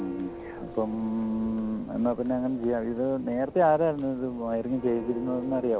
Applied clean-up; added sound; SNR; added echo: none; Church bell; 14 dB; none.